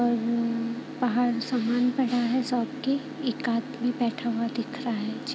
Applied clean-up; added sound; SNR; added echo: none; none; none; none.